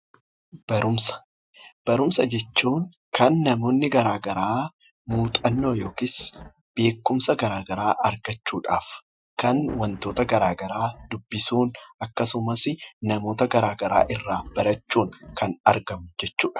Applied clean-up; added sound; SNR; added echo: classical method Wiener filter.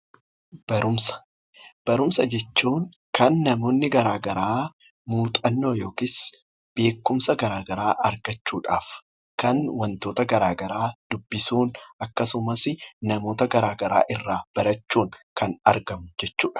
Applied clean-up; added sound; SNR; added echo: none; none; none; none.